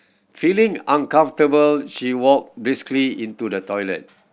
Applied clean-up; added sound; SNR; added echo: none; none; none; none.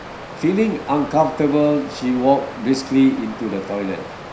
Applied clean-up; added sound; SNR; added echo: none; Water; 14 dB; reverberation time 0.5 s.